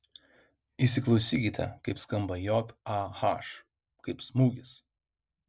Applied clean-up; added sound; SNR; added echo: none; none; none; none.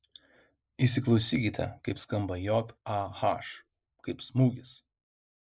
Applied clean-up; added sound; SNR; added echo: neural mask model Resemble Enhance denoiser.